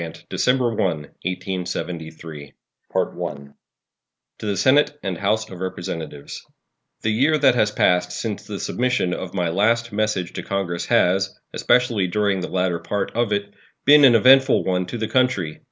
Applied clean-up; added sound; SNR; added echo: none; none; none; none.